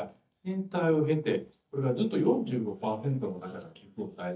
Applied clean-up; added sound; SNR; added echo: neural mask model DeepFilterNet 3.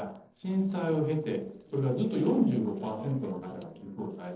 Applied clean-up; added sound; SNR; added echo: neural separator model SepFormer DNS4.